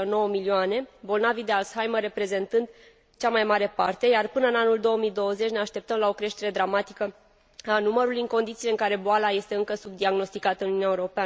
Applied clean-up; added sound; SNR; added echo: none; none; none; none.